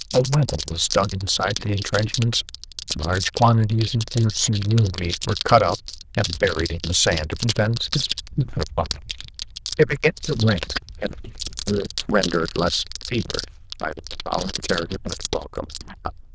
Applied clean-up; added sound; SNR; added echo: neural diffusion model UNIVERSE++.